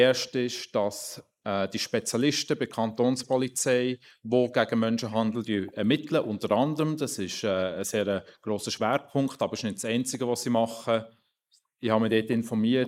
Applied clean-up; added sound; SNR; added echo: neural mask model Resemble Enhance denoiser.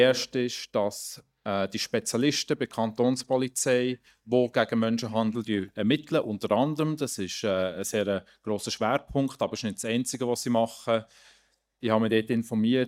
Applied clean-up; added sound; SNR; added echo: neural mask model DeepFilterNet 3.